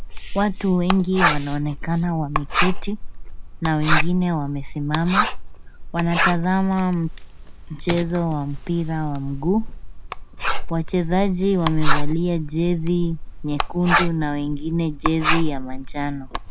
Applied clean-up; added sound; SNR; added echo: none; Writing; 0 dB; none.